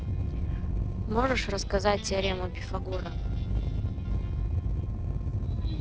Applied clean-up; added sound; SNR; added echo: neural separator model SepFormer DNS4.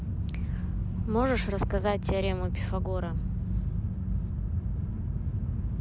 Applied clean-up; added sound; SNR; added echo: none; none; none; none.